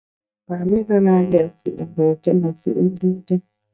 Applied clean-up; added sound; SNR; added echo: neural mask model DeepFilterNet 3.